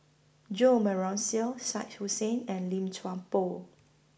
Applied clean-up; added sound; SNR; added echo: none; none; none; none.